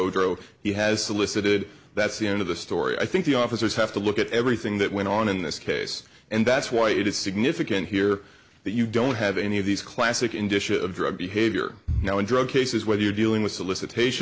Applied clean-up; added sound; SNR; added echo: none; none; none; none.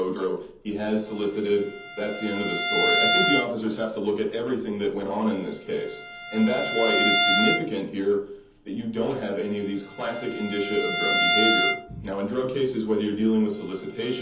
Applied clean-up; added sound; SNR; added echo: none; Bowed string instrument; 1 dB; reverberation time 0.7 s.